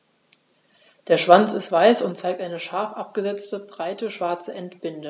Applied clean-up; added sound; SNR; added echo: none; none; none; none.